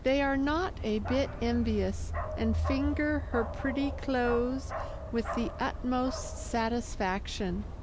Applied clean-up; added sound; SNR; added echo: none; Bark; 5 dB; none.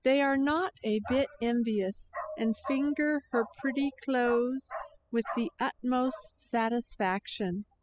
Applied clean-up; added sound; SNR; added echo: classical method spectral subtraction.